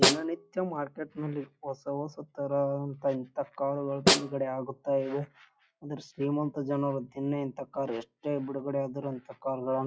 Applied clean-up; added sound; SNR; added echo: classical method log-MMSE.